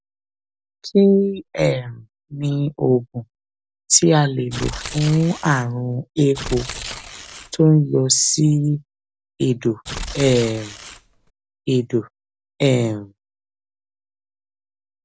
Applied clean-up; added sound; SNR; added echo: none; Tearing; 11 dB; none.